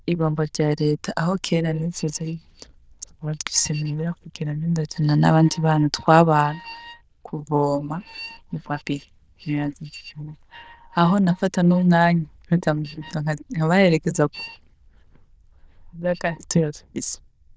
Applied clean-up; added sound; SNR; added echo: neural diffusion model UNIVERSE++.